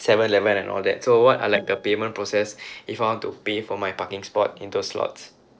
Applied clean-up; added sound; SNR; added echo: neural separator model SepFormer DNS4.